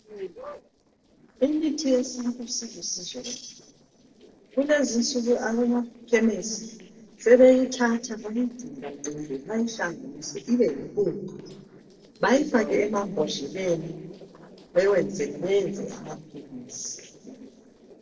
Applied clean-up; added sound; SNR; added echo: neural separator model SepFormer DNS4.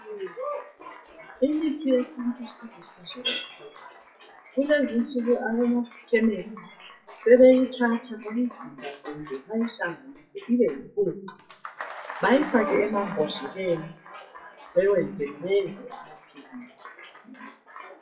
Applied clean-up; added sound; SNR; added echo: classical method WPE with log-MMSE.